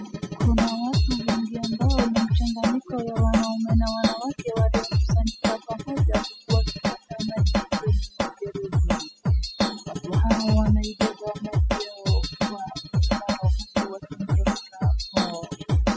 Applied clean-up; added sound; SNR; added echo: classical method spectral subtraction.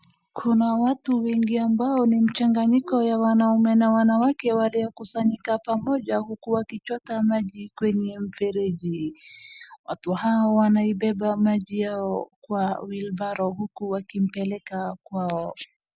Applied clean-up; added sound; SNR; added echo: none; none; none; none.